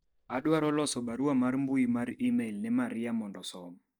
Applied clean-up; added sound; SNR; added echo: neural mask model DeepFilterNet 3.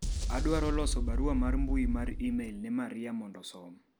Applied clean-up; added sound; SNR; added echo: none; Boom; -3 dB; none.